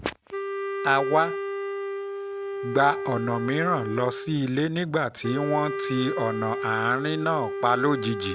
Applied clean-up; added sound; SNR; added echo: none; Wind instrument, woodwind instrument; 5 dB; none.